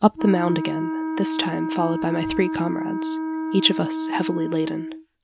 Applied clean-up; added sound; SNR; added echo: none; Wind instrument, woodwind instrument; 3 dB; none.